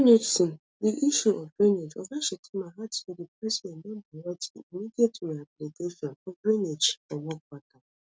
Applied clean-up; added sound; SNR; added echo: none; none; none; none.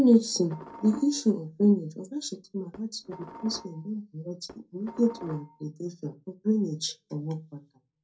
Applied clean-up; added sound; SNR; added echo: none; Dishes, pots, and pans; 18 dB; reverberation time 0.2 s.